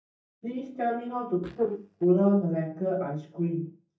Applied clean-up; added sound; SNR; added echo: neural mask model DeepFilterNet 3.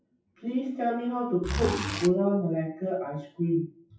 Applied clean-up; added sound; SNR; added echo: classical method WPE with log-MMSE.